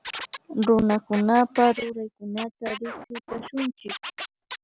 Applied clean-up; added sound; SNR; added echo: none; Scratching (performance technique); 13 dB; none.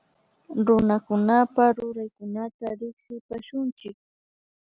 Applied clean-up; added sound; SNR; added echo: none; none; none; none.